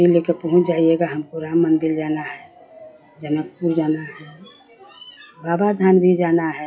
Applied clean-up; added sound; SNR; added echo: classical method WPE with log-MMSE.